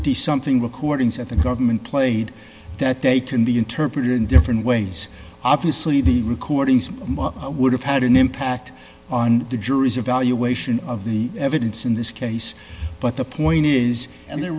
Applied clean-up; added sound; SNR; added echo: none; none; none; none.